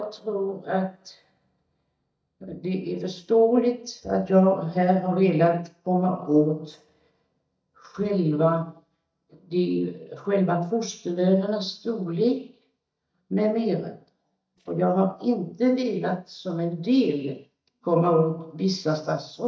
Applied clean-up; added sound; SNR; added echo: neural mask model DeepFilterNet 3.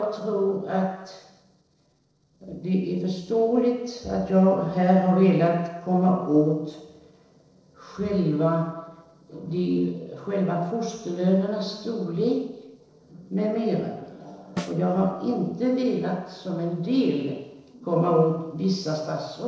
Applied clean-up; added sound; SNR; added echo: neural separator model SepFormer DNS4.